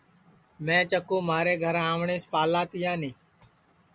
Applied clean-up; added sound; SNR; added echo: none; none; none; none.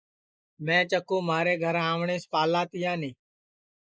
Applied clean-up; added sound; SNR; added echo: neural mask model Resemble Enhance denoiser.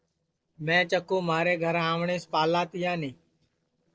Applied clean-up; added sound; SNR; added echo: neural separator model SepFormer DNS4.